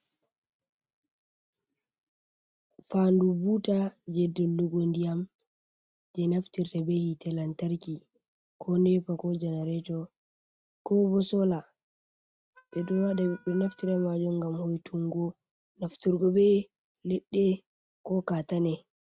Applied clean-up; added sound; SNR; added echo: neural mask model RNNoise.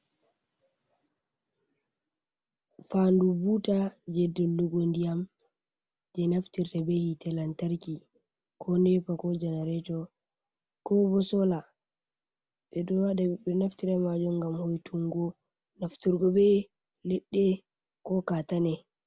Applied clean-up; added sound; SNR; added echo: none; none; none; none.